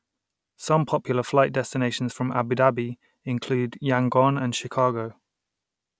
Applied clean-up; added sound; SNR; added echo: none; none; none; none.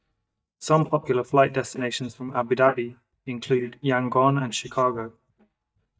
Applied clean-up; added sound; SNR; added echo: neural mask model DeepFilterNet 3.